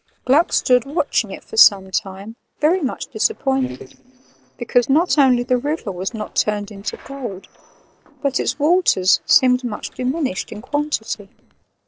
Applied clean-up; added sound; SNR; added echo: neural separator model SepFormer DNS4.